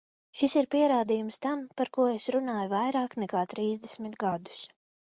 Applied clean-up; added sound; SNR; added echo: none; none; none; none.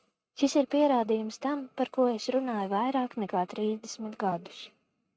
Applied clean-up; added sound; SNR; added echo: neural mask model RNNoise.